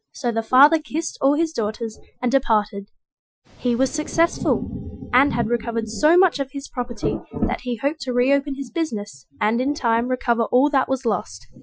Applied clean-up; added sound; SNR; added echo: classical method Wiener filter.